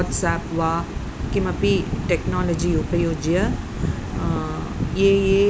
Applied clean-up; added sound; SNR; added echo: none; none; none; none.